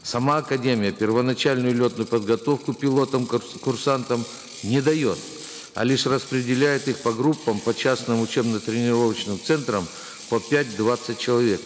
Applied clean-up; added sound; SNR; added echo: none; Ratchet, pawl; 18 dB; none.